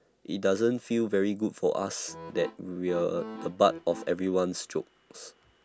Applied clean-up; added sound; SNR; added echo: none; Accordion; 13 dB; none.